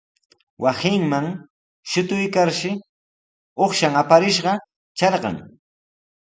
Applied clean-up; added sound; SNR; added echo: none; none; none; none.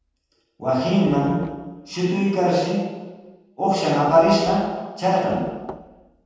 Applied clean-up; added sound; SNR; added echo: neural separator model SepFormer DNS4.